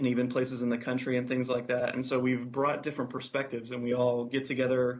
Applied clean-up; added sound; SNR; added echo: none; none; none; none.